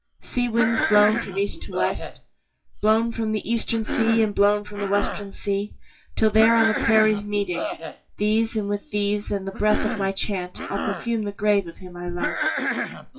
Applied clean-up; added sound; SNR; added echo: classical method WPE with log-MMSE.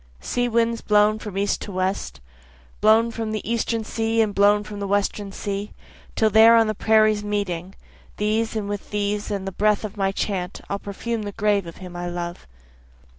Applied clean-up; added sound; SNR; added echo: none; none; none; none.